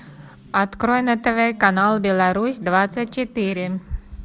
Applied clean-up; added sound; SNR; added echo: none; none; none; none.